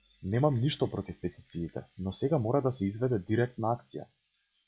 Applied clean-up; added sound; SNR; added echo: classical method log-MMSE.